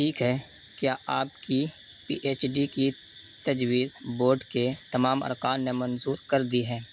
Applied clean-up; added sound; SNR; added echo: none; none; none; none.